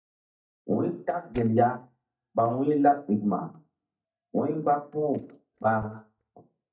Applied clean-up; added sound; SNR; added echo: neural mask model DeepFilterNet 3.